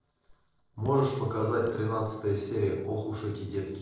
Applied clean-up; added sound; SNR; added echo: neural separator model SepFormer DNS4.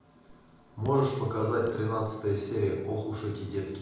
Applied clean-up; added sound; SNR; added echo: none; Raindrop / Drip; 20 dB; reverberation time 0.9 s.